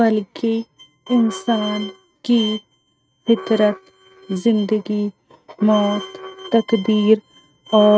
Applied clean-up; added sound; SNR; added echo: neural mask model RNNoise.